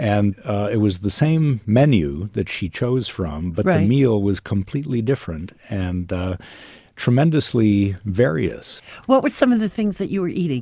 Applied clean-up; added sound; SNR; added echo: none; none; none; none.